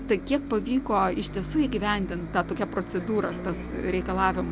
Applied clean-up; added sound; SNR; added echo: none; Bus; 8 dB; none.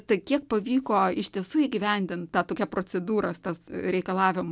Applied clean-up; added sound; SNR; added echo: none; none; none; none.